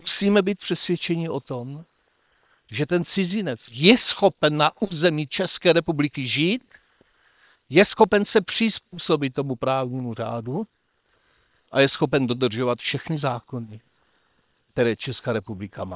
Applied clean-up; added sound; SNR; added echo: neural separator model SepFormer WHAM!.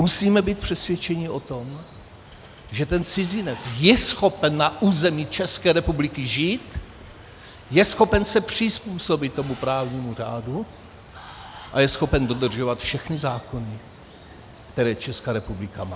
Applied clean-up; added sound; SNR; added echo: none; Water; 20 dB; none.